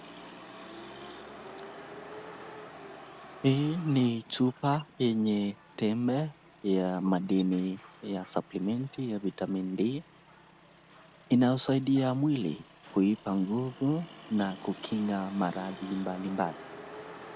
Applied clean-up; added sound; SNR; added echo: none; Motor vehicle (road); 17 dB; none.